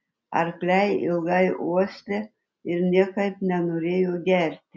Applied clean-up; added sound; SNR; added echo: none; none; none; none.